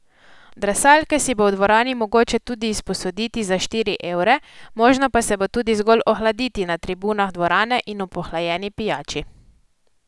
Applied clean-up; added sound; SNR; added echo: none; none; none; none.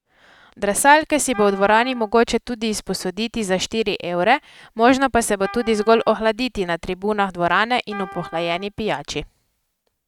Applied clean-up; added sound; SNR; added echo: neural mask model RNNoise.